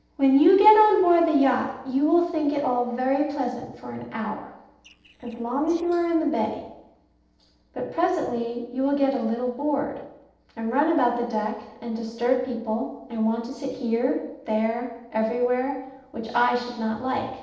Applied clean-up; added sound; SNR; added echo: neural separator model SepFormer DNS4.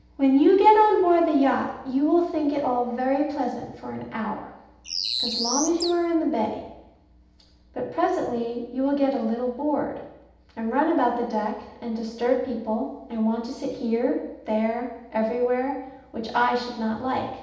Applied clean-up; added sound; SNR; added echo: none; Bird; 4 dB; reverberation time 0.8 s.